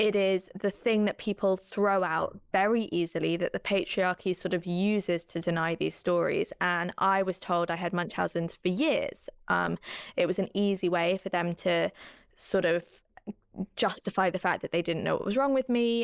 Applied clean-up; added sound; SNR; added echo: neural mask model Resemble Enhance denoiser.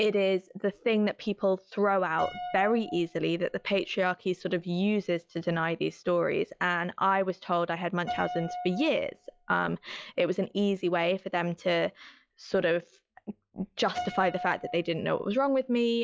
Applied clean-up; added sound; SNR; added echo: classical method log-MMSE.